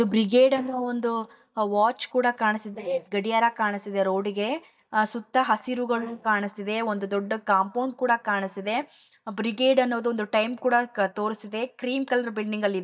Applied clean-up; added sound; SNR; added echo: neural mask model DeepFilterNet 3.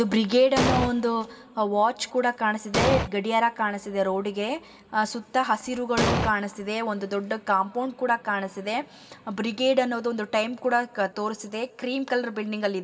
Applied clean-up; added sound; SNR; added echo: none; Explosion; -3 dB; reverberation time 1.7 s.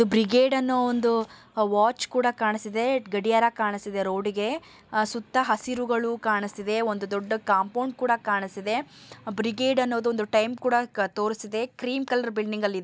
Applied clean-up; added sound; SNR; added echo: none; none; none; none.